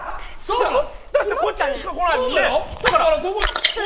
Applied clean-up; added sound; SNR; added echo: neural mask model Resemble Enhance denoiser.